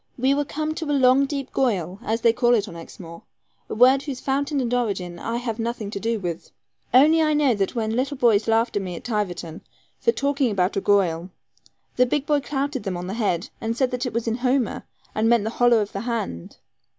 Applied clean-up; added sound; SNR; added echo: none; none; none; none.